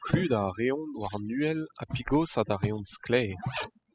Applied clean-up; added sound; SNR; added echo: classical method spectral subtraction.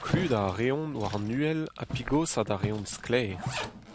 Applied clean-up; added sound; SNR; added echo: none; Zipper (clothing); 7 dB; none.